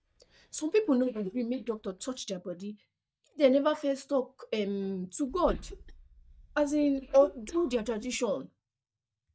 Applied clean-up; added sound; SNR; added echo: neural mask model DeepFilterNet 3.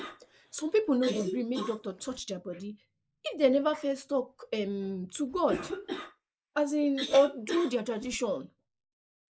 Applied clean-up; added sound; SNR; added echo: neural mask model Resemble Enhance denoiser.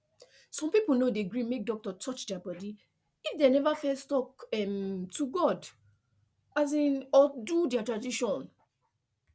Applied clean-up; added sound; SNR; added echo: none; none; none; none.